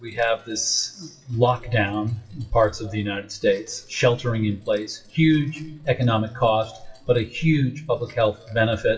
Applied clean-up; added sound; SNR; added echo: classical method WPE with log-MMSE.